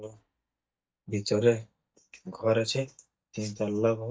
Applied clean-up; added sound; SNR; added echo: neural mask model DeepFilterNet 3.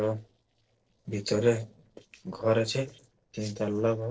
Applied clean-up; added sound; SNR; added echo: neural separator model SepFormer DNS4.